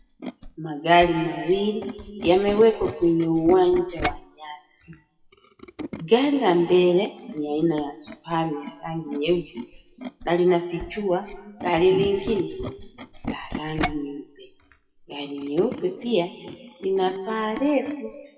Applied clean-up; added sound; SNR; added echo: classical method WPE with log-MMSE.